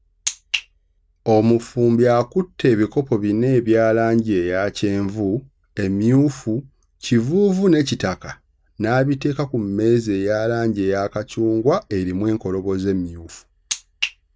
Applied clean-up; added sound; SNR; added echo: none; none; none; none.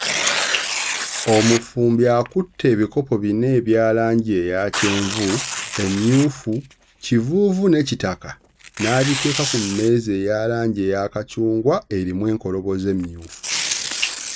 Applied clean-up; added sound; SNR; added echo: none; Tearing; 8 dB; none.